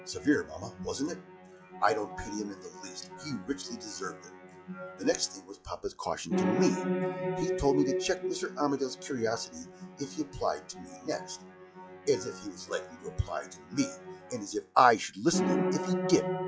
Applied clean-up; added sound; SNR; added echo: classical method log-MMSE.